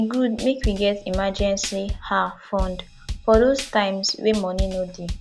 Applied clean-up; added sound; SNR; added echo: none; Drum / Drum kit; 8 dB; none.